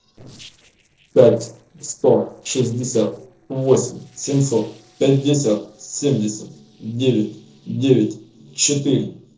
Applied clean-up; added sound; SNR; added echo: neural separator model SepFormer DNS4.